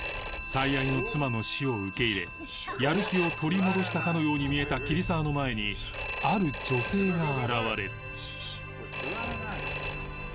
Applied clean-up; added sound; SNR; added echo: none; Telephone; -2 dB; none.